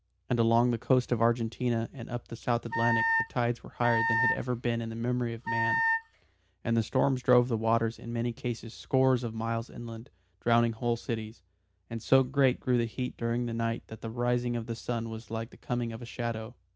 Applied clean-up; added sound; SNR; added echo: none; Wind instrument, woodwind instrument; 1 dB; none.